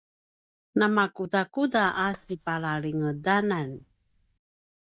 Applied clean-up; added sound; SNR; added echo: neural mask model DeepFilterNet 3.